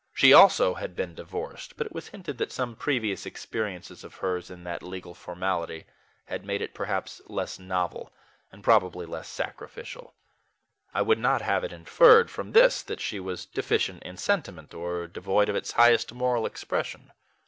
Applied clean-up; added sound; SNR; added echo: none; none; none; none.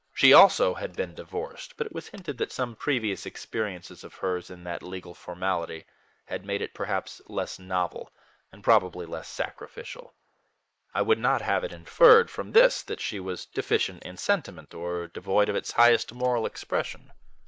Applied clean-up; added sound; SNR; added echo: neural mask model Resemble Enhance denoiser.